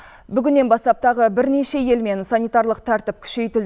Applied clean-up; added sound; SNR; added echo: none; none; none; none.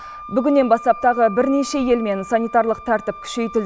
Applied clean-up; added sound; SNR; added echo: none; Wind instrument, woodwind instrument; 16 dB; none.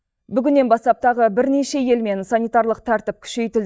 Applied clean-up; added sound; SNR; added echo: neural mask model DeepFilterNet 3.